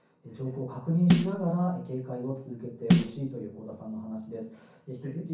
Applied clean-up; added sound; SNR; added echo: none; Snare drum; -4 dB; reverberation time 0.6 s.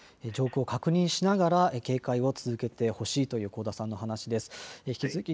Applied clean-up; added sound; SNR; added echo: none; none; none; none.